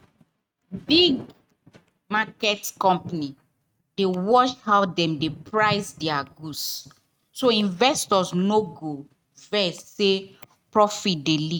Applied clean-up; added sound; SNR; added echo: neural mask model RNNoise.